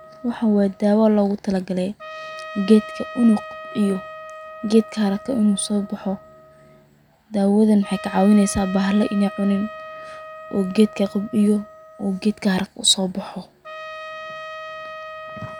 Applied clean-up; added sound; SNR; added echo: none; Trumpet; 16 dB; none.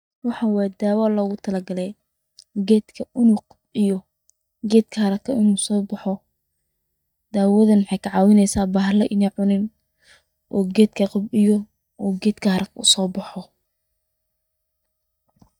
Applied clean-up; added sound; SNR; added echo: neural mask model DeepFilterNet 3.